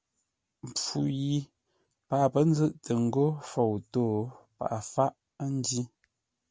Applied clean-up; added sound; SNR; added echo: none; none; none; none.